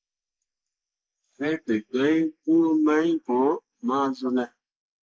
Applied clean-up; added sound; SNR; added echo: neural mask model Resemble Enhance denoiser.